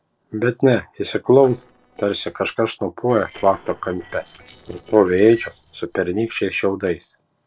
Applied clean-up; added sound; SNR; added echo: neural separator model SepFormer DNS4.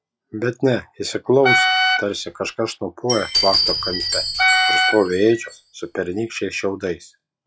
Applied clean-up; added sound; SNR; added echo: classical method log-MMSE.